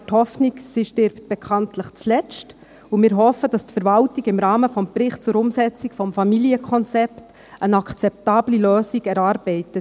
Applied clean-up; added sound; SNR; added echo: none; none; none; none.